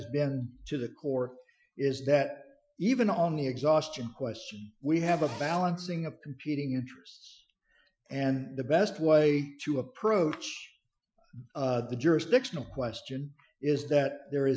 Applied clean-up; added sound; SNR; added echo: classical method Wiener filter.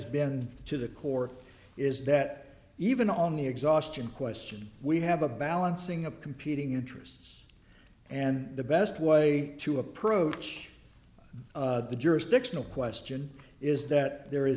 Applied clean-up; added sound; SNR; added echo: none; none; none; none.